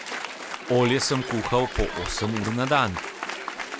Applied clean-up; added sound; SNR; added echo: none; Applause; 7 dB; none.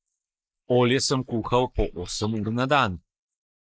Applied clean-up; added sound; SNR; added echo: neural mask model Resemble Enhance denoiser.